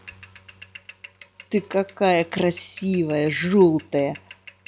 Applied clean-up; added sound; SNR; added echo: none; Mechanisms / Bicycle; 18 dB; none.